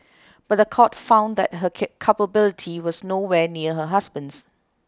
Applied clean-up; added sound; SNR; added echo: none; none; none; none.